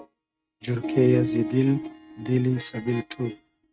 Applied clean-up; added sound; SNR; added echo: neural mask model RNNoise.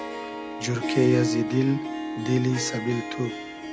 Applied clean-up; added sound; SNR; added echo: none; Harp; 4 dB; none.